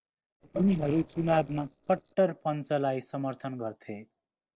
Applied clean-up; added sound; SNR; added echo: neural separator model SepFormer DNS4.